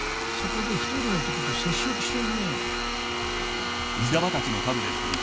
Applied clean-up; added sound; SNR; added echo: none; Domestic sounds, home sounds; -2 dB; none.